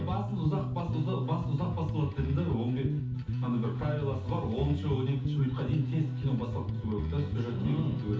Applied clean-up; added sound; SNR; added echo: none; Bass guitar; 0 dB; reverberation time 0.5 s.